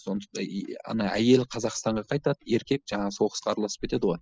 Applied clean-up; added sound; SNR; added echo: classical method spectral subtraction.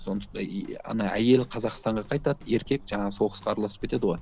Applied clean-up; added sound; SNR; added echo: none; Bird vocalization, bird call, bird song; 19 dB; none.